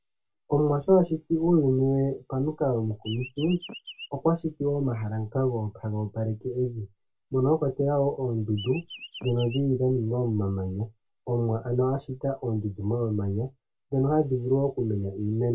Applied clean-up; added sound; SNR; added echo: none; Chirp, tweet; 15 dB; reverberation time 0.2 s.